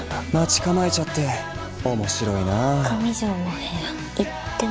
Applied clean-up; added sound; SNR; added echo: none; Burping, eructation + Growling; 20 dB; none.